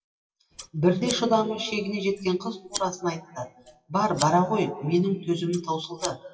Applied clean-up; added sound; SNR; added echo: classical method WPE with log-MMSE.